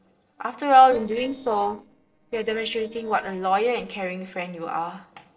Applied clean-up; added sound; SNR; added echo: neural separator model SepFormer DNS4.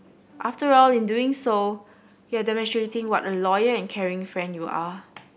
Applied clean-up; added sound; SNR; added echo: none; none; none; none.